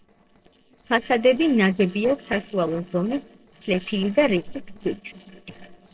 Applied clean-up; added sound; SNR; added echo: neural separator model SepFormer DNS4.